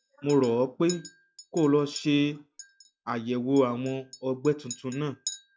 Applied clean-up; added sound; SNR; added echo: classical method log-MMSE.